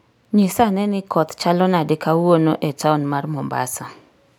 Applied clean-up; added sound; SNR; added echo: none; none; none; none.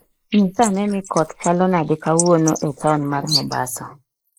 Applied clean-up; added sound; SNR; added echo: neural mask model Resemble Enhance denoiser.